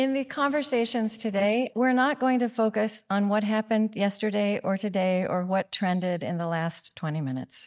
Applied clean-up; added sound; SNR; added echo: neural mask model DeepFilterNet 3.